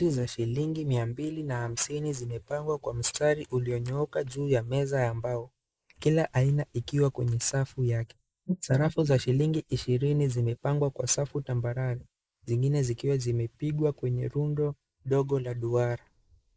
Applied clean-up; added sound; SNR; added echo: neural mask model Resemble Enhance denoiser.